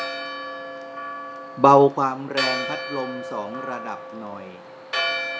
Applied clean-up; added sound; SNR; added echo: none; Church bell; 6 dB; none.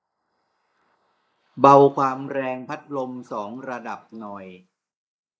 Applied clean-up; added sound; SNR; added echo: neural mask model Resemble Enhance denoiser.